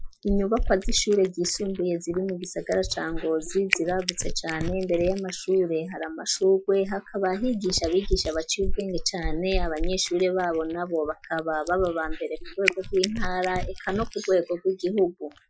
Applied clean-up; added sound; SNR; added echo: classical method Wiener filter.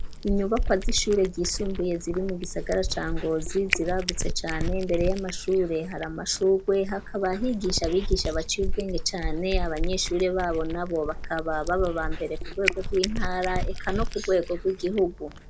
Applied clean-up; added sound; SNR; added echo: none; Cat; 3 dB; none.